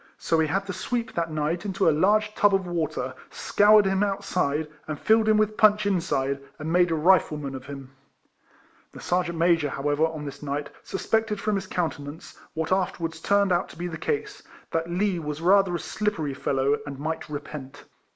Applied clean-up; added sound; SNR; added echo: none; none; none; none.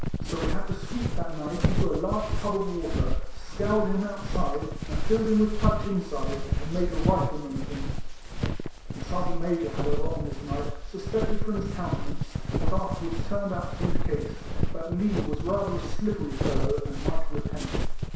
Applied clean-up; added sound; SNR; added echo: none; Walk, footsteps; -4 dB; reverberation time 0.7 s.